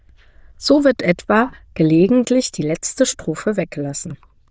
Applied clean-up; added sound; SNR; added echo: neural diffusion model UNIVERSE++.